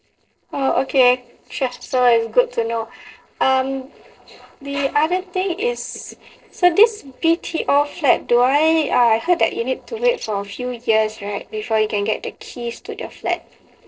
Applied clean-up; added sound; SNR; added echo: neural separator model SepFormer DNS4.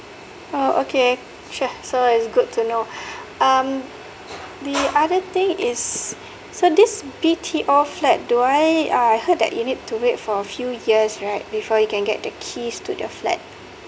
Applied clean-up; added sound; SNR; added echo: none; none; none; none.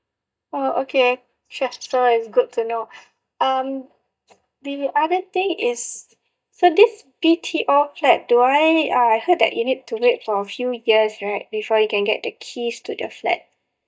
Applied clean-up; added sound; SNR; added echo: neural mask model DeepFilterNet 3.